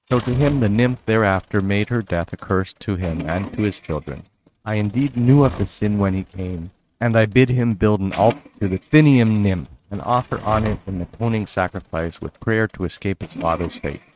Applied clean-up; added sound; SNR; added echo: neural mask model RNNoise.